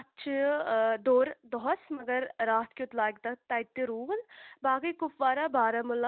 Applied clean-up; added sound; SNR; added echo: none; none; none; none.